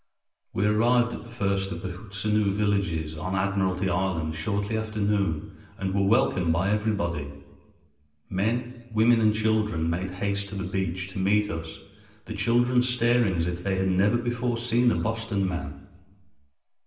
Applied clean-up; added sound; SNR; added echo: none; none; none; reverberation time 0.9 s.